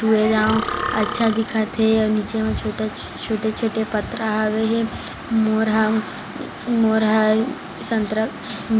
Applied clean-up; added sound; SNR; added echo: none; Burping, eructation; 8 dB; none.